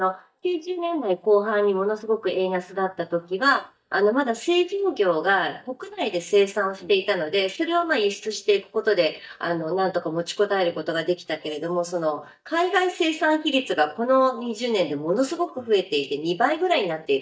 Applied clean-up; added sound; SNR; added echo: neural mask model DeepFilterNet 3.